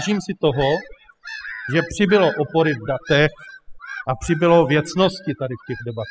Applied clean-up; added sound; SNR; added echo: classical method spectral subtraction.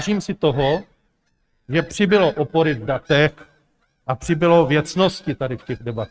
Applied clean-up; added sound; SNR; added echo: neural mask model RNNoise.